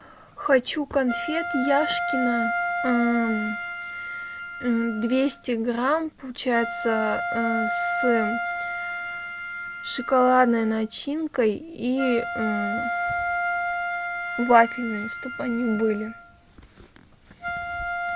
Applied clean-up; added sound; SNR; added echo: none; Wind instrument, woodwind instrument; 5 dB; none.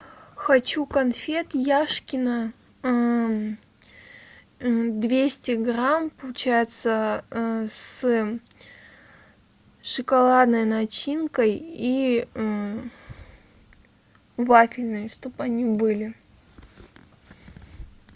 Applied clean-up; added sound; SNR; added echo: none; none; none; none.